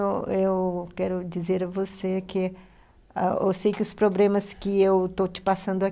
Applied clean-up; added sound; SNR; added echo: none; none; none; none.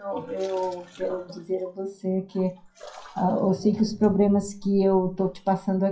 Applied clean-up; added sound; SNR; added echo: classical method WPE with log-MMSE.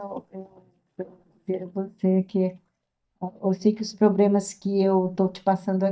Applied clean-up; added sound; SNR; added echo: neural mask model DeepFilterNet 3.